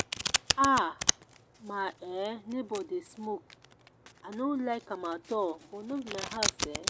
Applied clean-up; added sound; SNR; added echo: none; Domestic sounds, home sounds; 1 dB; none.